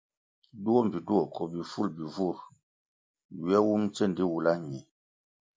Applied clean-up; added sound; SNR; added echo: none; none; none; none.